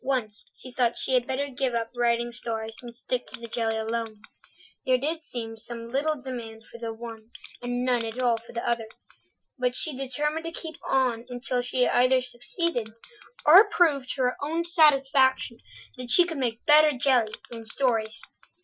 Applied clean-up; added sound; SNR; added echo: classical method Wiener filter.